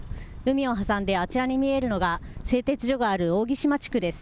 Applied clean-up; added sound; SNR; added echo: none; none; none; none.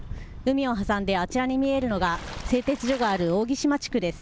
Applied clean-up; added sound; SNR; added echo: none; Water / Splash, splatter; 18 dB; none.